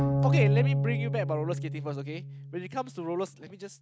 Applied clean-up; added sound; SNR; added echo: none; Bowed string instrument; -5 dB; none.